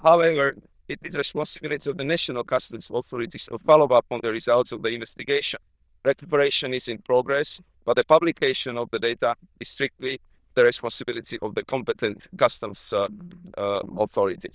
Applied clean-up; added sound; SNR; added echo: neural diffusion model UNIVERSE++.